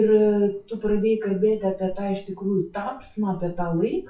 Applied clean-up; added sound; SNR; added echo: classical method WPE with log-MMSE.